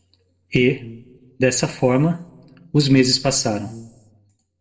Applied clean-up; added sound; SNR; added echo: neural separator model SepFormer DNS4.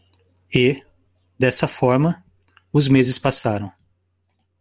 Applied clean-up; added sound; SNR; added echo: none; none; none; none.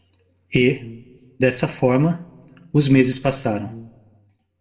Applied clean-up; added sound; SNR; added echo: none; Brass instrument; 20 dB; reverberation time 0.5 s.